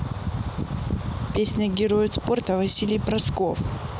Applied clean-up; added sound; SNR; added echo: none; none; none; none.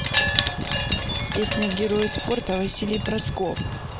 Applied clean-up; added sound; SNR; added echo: none; Wind chime; 3 dB; none.